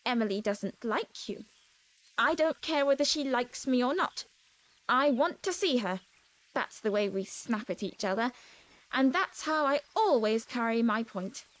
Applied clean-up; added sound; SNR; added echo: neural mask model Resemble Enhance denoiser.